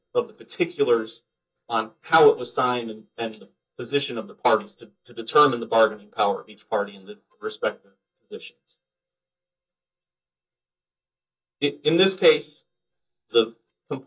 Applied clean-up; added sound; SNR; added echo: neural mask model DeepFilterNet 3.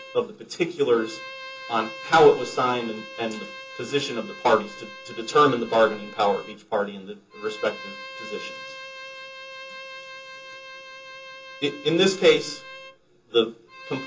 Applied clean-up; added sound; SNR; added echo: none; Bowed string instrument; 15 dB; reverberation time 0.2 s.